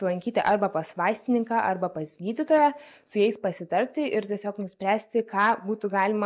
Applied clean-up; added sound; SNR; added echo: neural mask model DeepFilterNet 3.